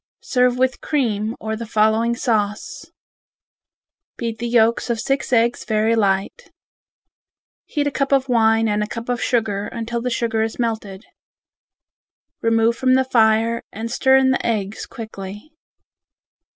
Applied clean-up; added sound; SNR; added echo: none; none; none; none.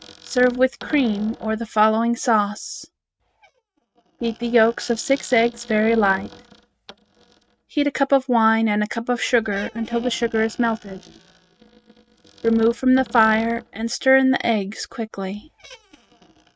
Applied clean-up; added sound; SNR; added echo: neural mask model RNNoise.